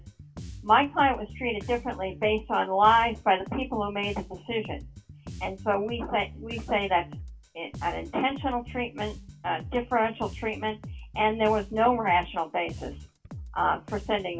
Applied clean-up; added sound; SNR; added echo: none; Bass guitar; 14 dB; reverberation time 0.2 s.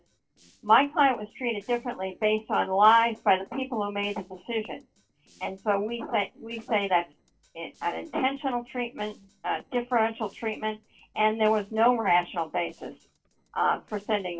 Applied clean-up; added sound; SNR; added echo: neural separator model SepFormer DNS4.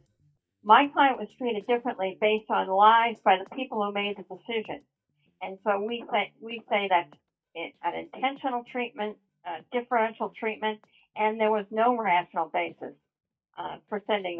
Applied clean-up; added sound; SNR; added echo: neural mask model DeepFilterNet 3.